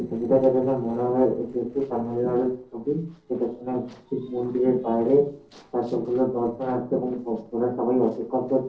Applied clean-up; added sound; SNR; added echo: neural separator model SepFormer DNS4.